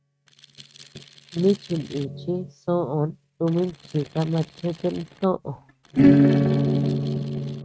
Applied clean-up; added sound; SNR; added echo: neural mask model RNNoise.